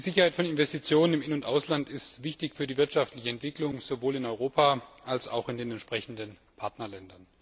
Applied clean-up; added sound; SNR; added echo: none; none; none; none.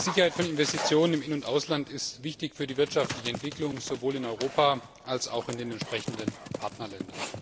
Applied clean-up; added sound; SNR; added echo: none; Dog; 10 dB; none.